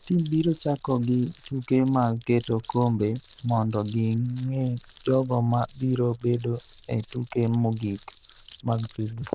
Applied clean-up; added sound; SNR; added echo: neural diffusion model UNIVERSE++.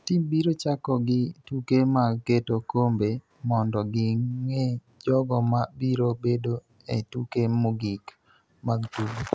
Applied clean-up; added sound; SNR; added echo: none; none; none; none.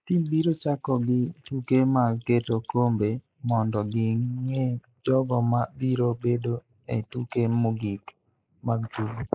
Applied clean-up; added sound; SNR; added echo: neural mask model Resemble Enhance denoiser.